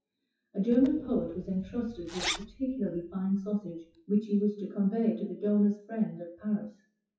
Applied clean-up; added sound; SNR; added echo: classical method WPE with log-MMSE.